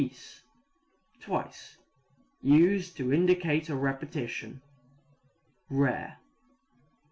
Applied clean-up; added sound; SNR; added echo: none; none; none; none.